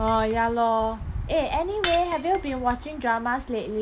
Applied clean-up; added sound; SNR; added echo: none; Shatter; 13 dB; none.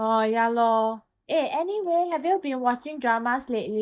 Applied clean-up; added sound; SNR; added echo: neural mask model DeepFilterNet 3.